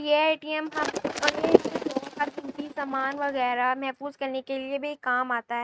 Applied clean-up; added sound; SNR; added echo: neural mask model RNNoise.